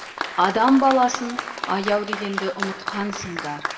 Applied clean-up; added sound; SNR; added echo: none; Applause; 8 dB; reverberation time 0.9 s.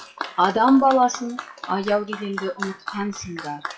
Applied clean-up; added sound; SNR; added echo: classical method WPE with log-MMSE.